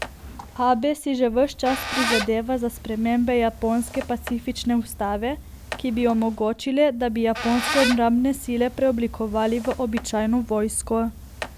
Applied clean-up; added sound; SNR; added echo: none; Squeak; 10 dB; none.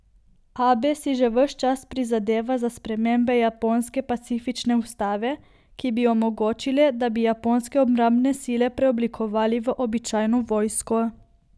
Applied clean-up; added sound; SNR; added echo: none; none; none; none.